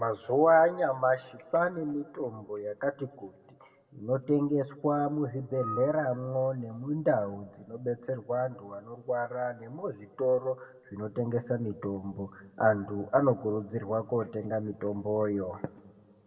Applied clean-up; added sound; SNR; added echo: none; Screech / Glass; 13 dB; reverberation time 1.1 s.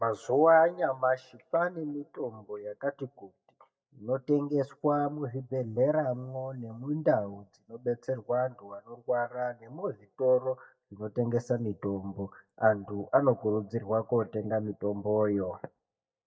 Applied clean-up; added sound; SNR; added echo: neural mask model DeepFilterNet 3.